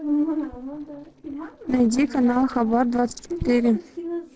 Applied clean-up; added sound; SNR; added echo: neural separator model SepFormer DNS4.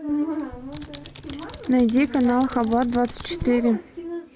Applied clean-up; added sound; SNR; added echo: none; Computer keyboard; 16 dB; none.